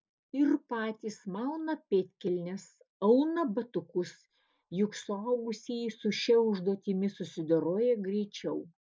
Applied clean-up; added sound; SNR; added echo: neural mask model Resemble Enhance denoiser.